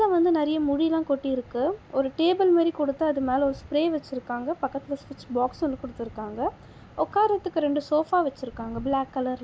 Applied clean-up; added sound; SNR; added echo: none; none; none; none.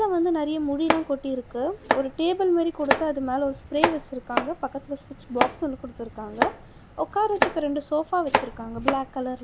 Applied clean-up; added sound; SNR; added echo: none; Domestic sounds, home sounds; 3 dB; none.